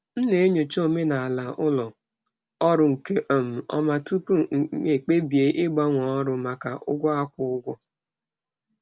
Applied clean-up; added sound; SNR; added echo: none; none; none; none.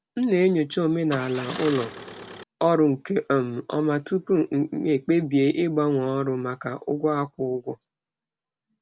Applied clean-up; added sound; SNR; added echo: none; Engine starting; 13 dB; none.